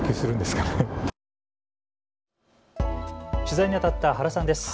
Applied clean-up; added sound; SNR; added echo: none; none; none; none.